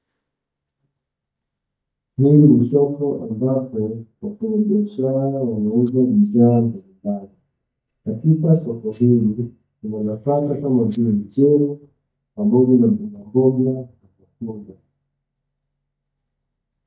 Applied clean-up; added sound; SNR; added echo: neural mask model DeepFilterNet 3.